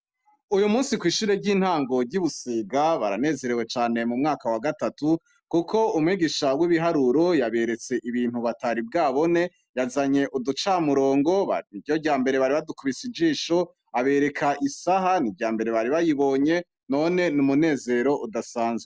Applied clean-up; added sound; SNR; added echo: none; none; none; none.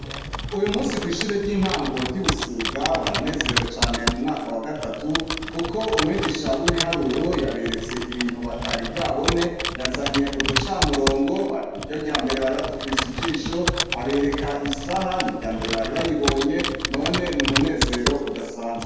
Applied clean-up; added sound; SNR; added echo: none; Computer keyboard; 3 dB; reverberation time 1.1 s.